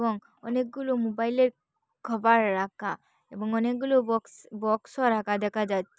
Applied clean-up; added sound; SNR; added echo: none; none; none; none.